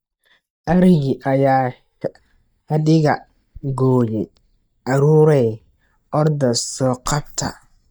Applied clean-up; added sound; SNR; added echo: neural mask model DeepFilterNet 3.